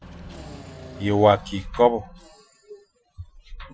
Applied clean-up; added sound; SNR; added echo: classical method Wiener filter.